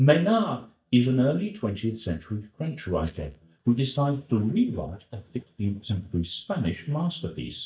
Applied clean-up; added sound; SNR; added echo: neural mask model DeepFilterNet 3.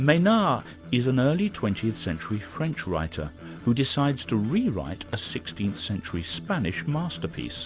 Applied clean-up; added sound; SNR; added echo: none; none; none; none.